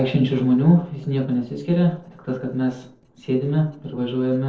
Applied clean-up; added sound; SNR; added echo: neural separator model SepFormer DNS4.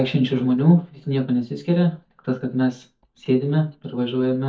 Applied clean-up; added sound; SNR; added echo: neural mask model DeepFilterNet 3.